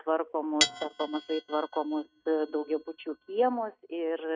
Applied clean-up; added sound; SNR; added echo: neural mask model RNNoise.